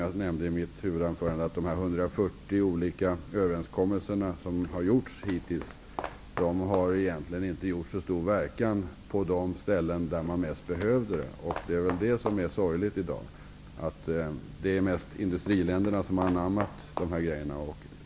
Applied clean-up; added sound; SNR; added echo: none; Walk, footsteps; 13 dB; none.